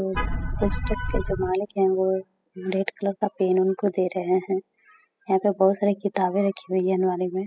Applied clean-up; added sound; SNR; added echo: classical method spectral subtraction.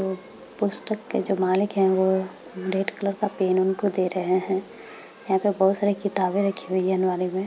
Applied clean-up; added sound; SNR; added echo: none; none; none; none.